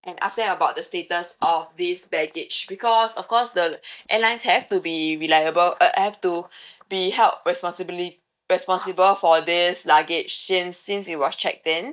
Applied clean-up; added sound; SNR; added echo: neural mask model DeepFilterNet 3.